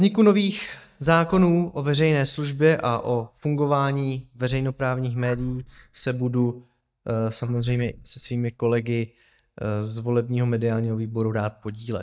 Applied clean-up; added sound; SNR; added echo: neural mask model DeepFilterNet 3.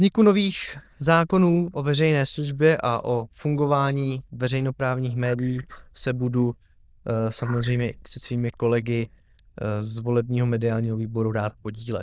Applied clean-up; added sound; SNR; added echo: neural diffusion model UNIVERSE++.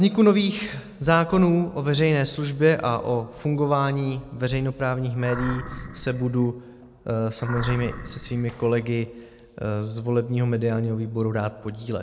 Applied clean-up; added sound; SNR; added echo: none; Animal; 13 dB; none.